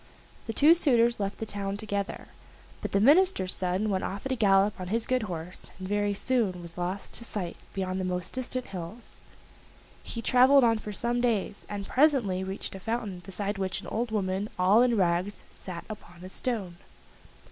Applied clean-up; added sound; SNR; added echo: none; none; none; none.